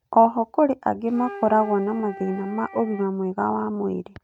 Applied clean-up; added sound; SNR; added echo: neural mask model RNNoise.